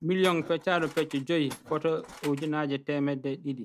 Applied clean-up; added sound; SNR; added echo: none; Tools; 17 dB; none.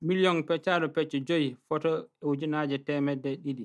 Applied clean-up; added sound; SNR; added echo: none; none; none; none.